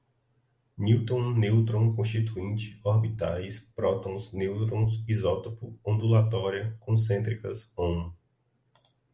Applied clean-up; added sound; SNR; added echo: none; none; none; none.